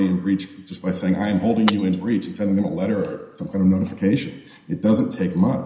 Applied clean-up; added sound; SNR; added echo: none; Shatter; 15 dB; reverberation time 0.9 s.